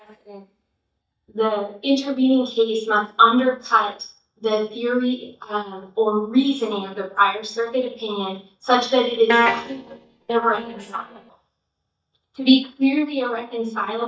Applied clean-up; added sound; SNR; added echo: neural mask model DeepFilterNet 3.